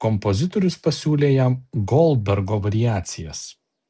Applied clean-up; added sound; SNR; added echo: none; none; none; none.